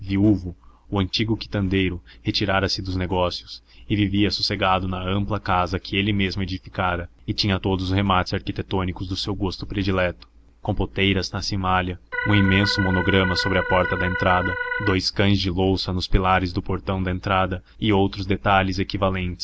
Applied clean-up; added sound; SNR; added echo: none; Organ; 4 dB; none.